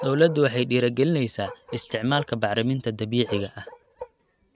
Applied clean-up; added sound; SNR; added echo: neural mask model RNNoise.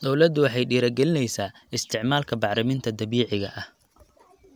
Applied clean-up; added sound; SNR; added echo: none; none; none; none.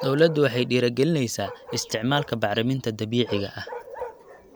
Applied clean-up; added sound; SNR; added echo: none; Bark; 14 dB; none.